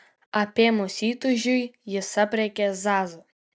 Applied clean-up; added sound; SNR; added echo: none; none; none; none.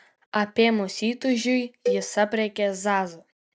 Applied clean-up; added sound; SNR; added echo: none; Cowbell; 8 dB; none.